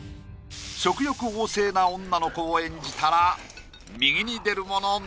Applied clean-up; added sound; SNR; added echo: none; none; none; none.